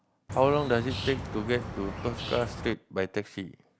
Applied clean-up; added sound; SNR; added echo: none; Bird; 7 dB; none.